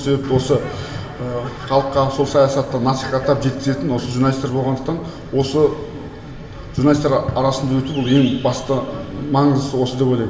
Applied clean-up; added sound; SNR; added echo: none; none; none; reverberation time 1.6 s.